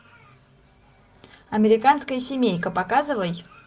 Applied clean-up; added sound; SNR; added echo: none; none; none; none.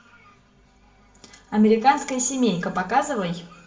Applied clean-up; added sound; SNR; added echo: none; none; none; reverberation time 0.5 s.